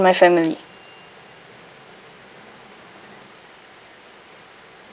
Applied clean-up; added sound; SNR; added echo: none; none; none; none.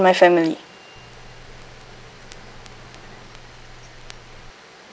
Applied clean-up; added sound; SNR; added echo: none; Crackle; 19 dB; none.